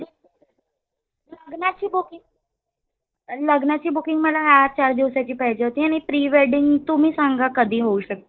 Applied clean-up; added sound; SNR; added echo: neural mask model DeepFilterNet 3.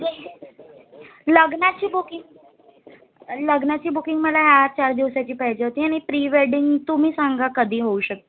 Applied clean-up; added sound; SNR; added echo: none; none; none; none.